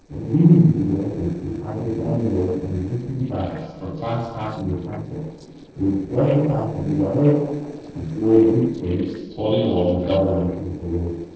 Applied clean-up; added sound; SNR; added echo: neural separator model SepFormer DNS4.